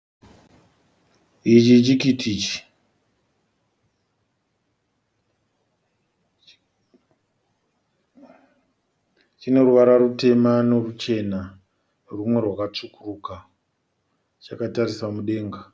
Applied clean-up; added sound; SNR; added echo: none; none; none; none.